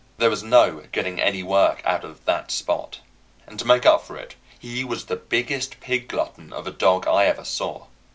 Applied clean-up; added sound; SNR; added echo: none; none; none; none.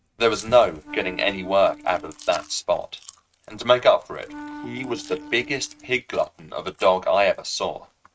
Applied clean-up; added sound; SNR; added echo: neural mask model RNNoise.